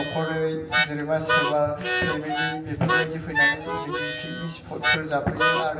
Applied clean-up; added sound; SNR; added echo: none; Harmonica; -2 dB; reverberation time 1.2 s.